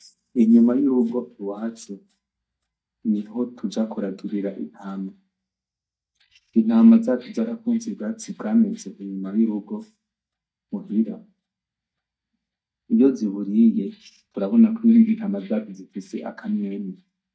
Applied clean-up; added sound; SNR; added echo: neural mask model DeepFilterNet 3.